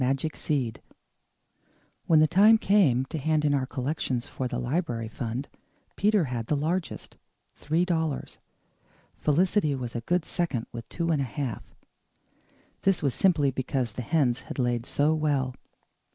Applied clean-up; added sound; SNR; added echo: none; none; none; none.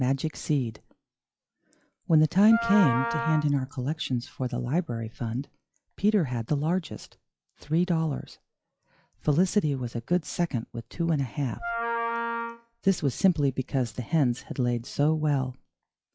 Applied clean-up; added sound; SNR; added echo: classical method log-MMSE.